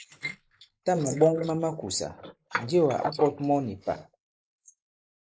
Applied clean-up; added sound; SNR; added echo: neural mask model Resemble Enhance denoiser.